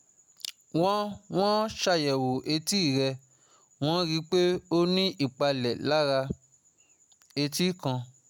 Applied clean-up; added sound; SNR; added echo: none; none; none; none.